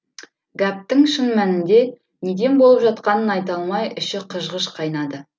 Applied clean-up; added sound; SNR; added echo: none; none; none; none.